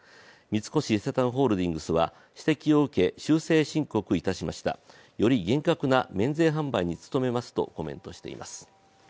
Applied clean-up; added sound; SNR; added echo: none; none; none; none.